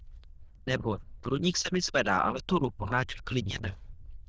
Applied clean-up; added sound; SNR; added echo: neural diffusion model UNIVERSE++.